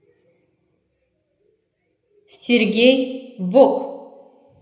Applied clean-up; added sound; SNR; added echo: none; none; none; reverberation time 0.7 s.